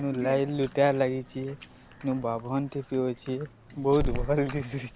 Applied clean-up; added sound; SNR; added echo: none; Growling; 10 dB; none.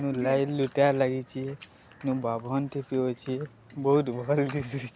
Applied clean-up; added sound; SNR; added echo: none; none; none; none.